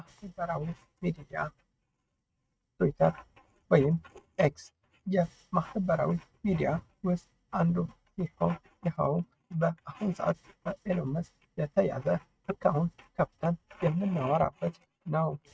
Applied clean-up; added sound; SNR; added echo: neural mask model RNNoise.